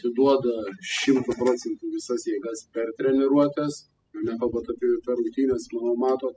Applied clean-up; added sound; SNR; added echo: classical method spectral subtraction.